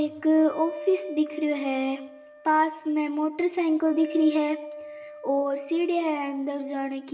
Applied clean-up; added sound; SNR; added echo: none; Wind instrument, woodwind instrument; 15 dB; reverberation time 0.8 s.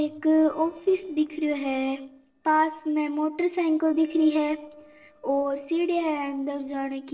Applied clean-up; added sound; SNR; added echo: neural separator model SepFormer DNS4.